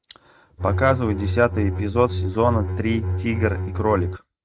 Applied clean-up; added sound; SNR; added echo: neural mask model RNNoise.